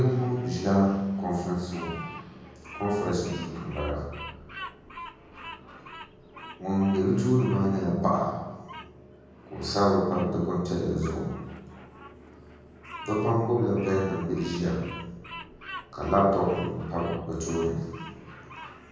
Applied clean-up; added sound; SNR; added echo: none; Bird vocalization, bird call, bird song; 16 dB; reverberation time 1.3 s.